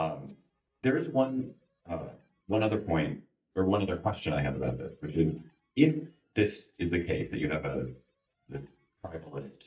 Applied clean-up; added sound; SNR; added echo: neural mask model DeepFilterNet 3.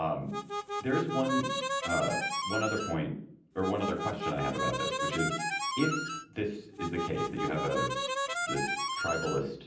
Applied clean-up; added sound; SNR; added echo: none; Harmonica; 1 dB; reverberation time 0.6 s.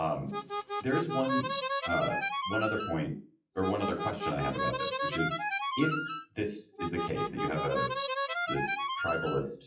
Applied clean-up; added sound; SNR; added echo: classical method WPE with log-MMSE.